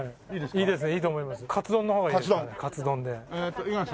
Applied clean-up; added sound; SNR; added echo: none; none; none; none.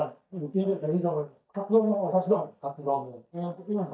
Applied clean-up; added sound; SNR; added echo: neural mask model DeepFilterNet 3.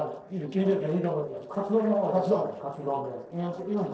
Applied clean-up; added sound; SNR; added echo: neural separator model SepFormer DNS4.